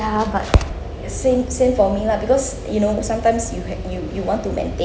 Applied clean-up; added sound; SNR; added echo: none; none; none; none.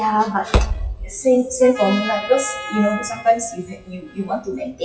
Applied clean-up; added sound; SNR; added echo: classical method WPE with log-MMSE.